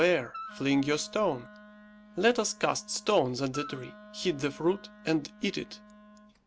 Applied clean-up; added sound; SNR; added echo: none; Wind instrument, woodwind instrument; 18 dB; none.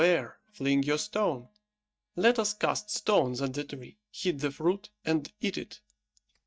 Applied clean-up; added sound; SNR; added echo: neural mask model DeepFilterNet 3.